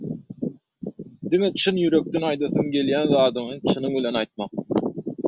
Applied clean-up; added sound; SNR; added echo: none; none; none; none.